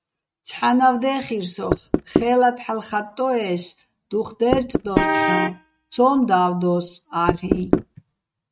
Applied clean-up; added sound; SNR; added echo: neural mask model RNNoise.